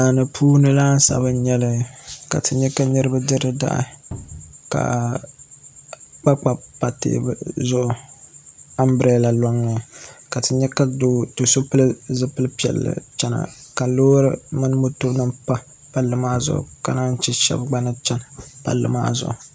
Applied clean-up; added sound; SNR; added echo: none; Cupboard open or close; 14 dB; none.